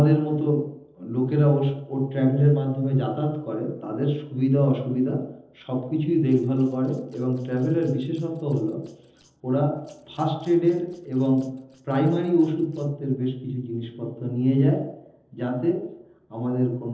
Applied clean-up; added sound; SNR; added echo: neural separator model SepFormer DNS4.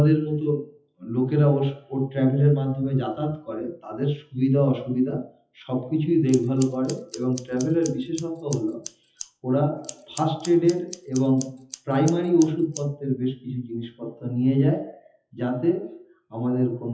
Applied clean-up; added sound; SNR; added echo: classical method WPE with log-MMSE.